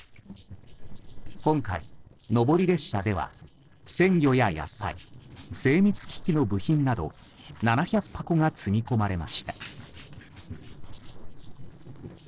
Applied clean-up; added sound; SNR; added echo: neural separator model SepFormer DNS4.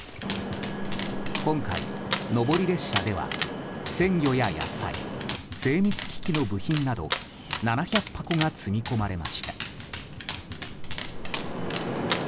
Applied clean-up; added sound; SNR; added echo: none; Dog; 4 dB; none.